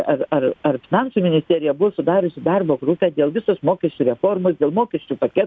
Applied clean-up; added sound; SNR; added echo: none; none; none; none.